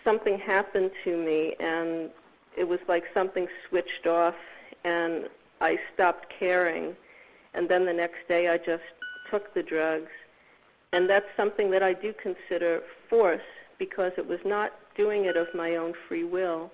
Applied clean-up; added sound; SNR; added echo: none; Piano; 18 dB; none.